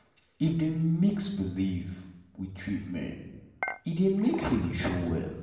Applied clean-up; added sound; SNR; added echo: none; Dishes, pots, and pans / Chink, clink; 12 dB; reverberation time 0.9 s.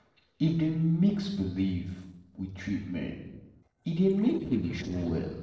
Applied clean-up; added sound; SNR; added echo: neural separator model SepFormer DNS4.